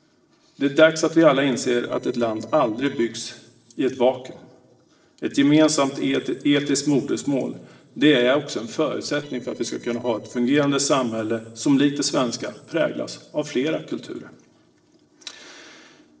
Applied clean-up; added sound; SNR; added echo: neural separator model SepFormer DNS4.